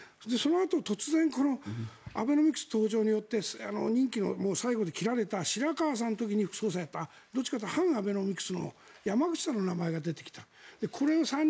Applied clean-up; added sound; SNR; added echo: none; none; none; none.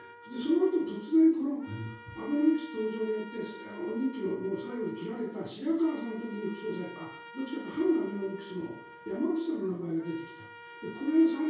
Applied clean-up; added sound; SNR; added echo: none; Trumpet; 18 dB; reverberation time 0.6 s.